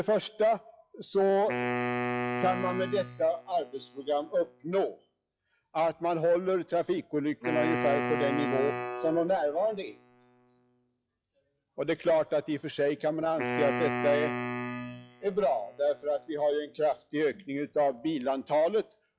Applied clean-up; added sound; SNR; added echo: classical method log-MMSE.